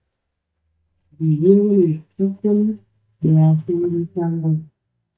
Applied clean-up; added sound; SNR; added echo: neural mask model DeepFilterNet 3.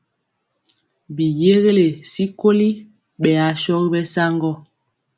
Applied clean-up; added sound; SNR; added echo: none; none; none; none.